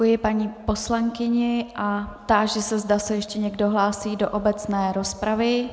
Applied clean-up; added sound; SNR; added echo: none; none; none; none.